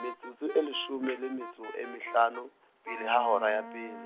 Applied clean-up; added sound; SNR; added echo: none; Wind instrument, woodwind instrument; 13 dB; none.